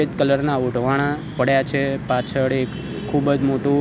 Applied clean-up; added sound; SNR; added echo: none; none; none; none.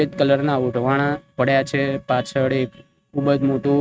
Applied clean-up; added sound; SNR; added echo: neural mask model RNNoise.